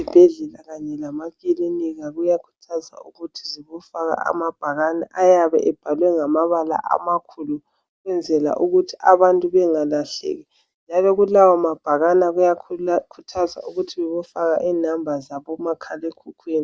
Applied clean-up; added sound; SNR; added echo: none; none; none; none.